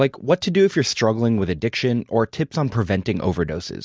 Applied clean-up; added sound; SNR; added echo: none; none; none; none.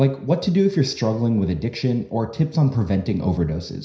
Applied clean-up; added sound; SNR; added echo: none; none; none; reverberation time 0.5 s.